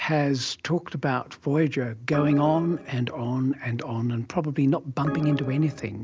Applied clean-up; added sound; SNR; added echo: none; Organ; 9 dB; none.